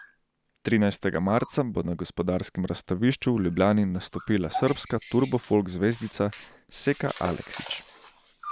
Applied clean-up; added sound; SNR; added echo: none; Dog; 17 dB; none.